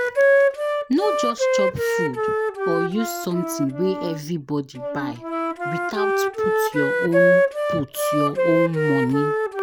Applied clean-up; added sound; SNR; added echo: none; Wind instrument, woodwind instrument; -4 dB; none.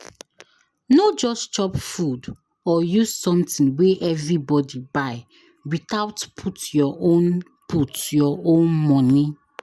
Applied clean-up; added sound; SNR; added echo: none; none; none; none.